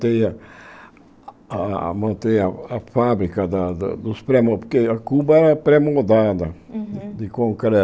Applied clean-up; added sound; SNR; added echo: none; none; none; none.